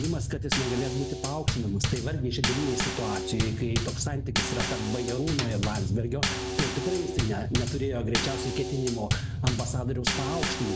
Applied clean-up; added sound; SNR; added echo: none; Bass drum / Snare drum / Drum kit; -1 dB; none.